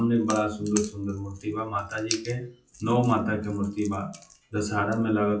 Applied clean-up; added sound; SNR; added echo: classical method WPE with log-MMSE.